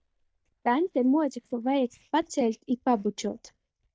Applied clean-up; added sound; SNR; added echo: neural mask model DeepFilterNet 3.